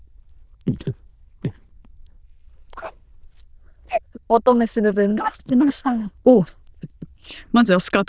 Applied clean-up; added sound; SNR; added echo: neural diffusion model UNIVERSE++.